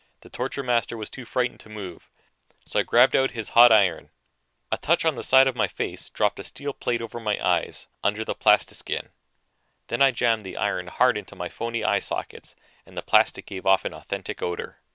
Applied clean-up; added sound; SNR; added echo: none; none; none; none.